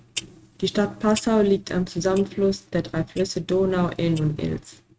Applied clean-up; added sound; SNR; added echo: neural mask model RNNoise.